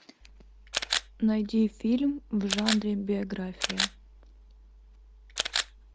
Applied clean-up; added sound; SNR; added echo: none; Camera; 5 dB; none.